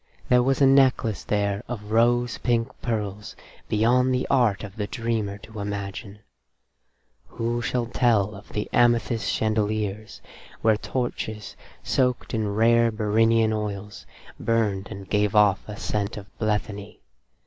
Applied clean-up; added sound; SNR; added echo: none; none; none; none.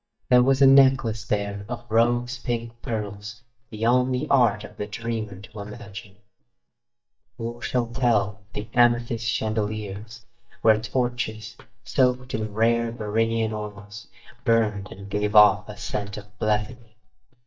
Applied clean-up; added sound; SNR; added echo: neural mask model DeepFilterNet 3.